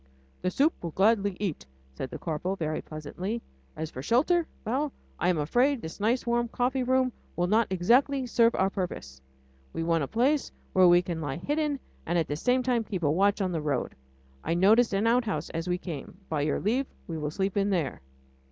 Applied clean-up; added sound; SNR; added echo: none; none; none; none.